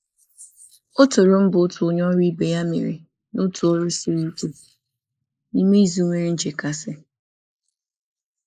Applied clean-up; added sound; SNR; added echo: neural mask model Resemble Enhance denoiser.